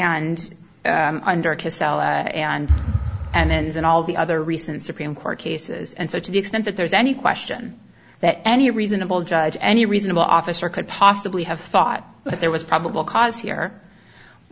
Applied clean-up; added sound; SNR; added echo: none; none; none; none.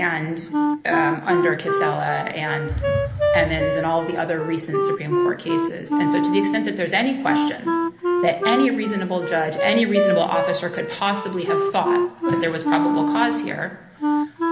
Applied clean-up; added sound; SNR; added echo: none; Wind instrument, woodwind instrument; -1 dB; reverberation time 0.8 s.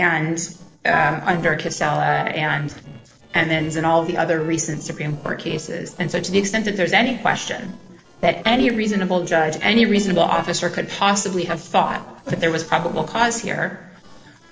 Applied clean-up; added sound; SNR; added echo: neural separator model SepFormer DNS4.